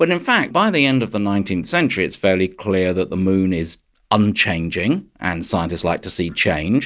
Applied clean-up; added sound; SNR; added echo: none; none; none; none.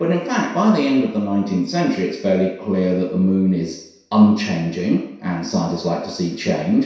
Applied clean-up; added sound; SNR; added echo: none; none; none; reverberation time 0.7 s.